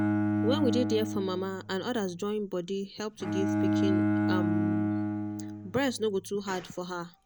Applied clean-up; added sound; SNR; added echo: none; Bowed string instrument; -2 dB; none.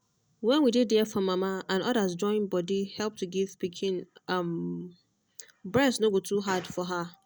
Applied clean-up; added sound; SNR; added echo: none; none; none; none.